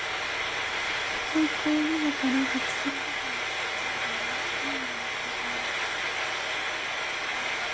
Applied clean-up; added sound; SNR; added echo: none; Frying (food); -4 dB; none.